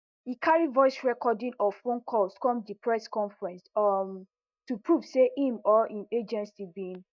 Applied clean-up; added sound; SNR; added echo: neural mask model DeepFilterNet 3.